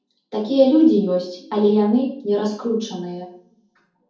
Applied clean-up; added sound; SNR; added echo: none; none; none; reverberation time 0.6 s.